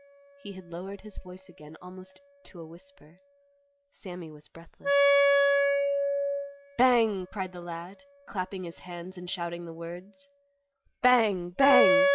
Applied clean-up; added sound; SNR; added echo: classical method log-MMSE.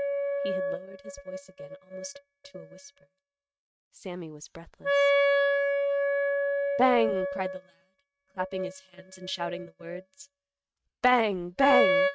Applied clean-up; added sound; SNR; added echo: neural mask model RNNoise.